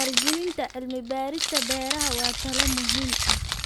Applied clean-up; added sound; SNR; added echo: none; Keys jangling; -2 dB; none.